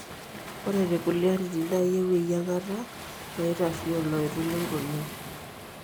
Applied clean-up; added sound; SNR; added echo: none; Waves, surf; 11 dB; none.